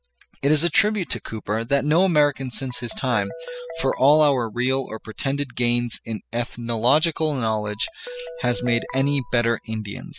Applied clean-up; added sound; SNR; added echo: classical method spectral subtraction.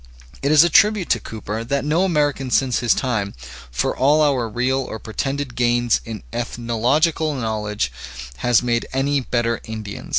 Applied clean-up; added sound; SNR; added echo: none; none; none; none.